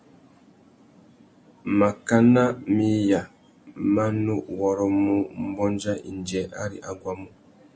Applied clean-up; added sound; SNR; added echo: none; none; none; none.